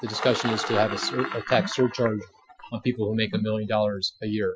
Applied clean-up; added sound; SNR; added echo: classical method Wiener filter.